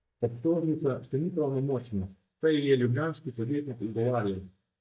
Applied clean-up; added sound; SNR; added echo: neural mask model DeepFilterNet 3.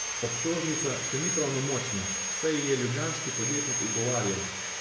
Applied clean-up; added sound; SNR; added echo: none; Sawing; 0 dB; reverberation time 0.7 s.